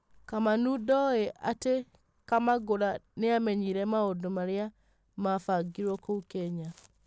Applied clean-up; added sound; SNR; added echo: none; none; none; none.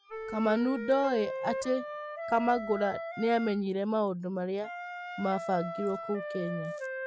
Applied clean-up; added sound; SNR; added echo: classical method Wiener filter.